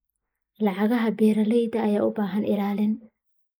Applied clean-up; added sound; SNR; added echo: neural mask model Resemble Enhance denoiser.